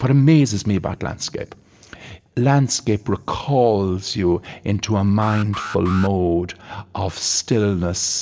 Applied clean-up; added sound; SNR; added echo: none; Alarm; 13 dB; reverberation time 0.3 s.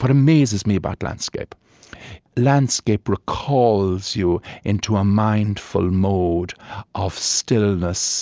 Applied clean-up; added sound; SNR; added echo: none; none; none; none.